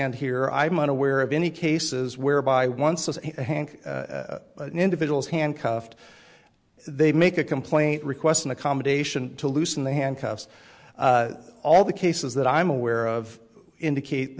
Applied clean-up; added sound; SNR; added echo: none; none; none; none.